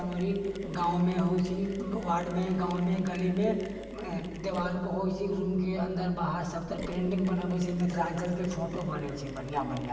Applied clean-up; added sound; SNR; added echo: none; Mechanisms; 14 dB; reverberation time 1.3 s.